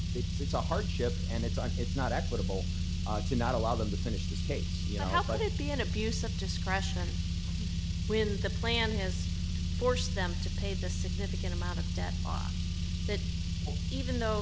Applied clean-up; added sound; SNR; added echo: none; Car; -4 dB; none.